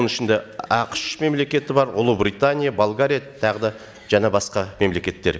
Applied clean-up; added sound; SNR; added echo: none; none; none; none.